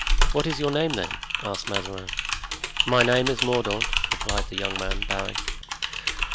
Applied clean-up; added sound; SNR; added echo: none; Typing; -2 dB; none.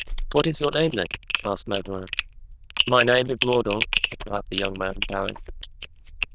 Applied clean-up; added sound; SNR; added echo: neural diffusion model UNIVERSE++.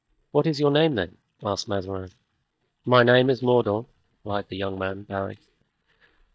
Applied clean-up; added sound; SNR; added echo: neural mask model DeepFilterNet 3.